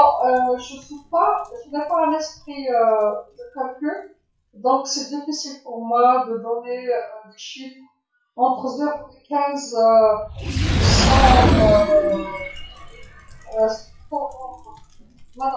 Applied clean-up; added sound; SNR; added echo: classical method WPE with log-MMSE.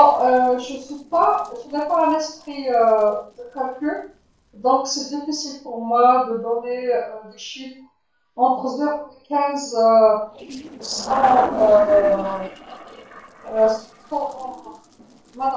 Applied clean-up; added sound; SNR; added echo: neural separator model SepFormer DNS4.